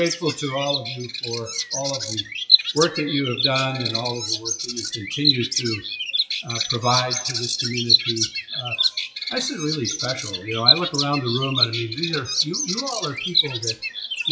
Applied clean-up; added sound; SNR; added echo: classical method WPE with log-MMSE.